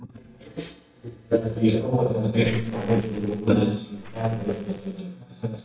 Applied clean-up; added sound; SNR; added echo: neural mask model DeepFilterNet 3.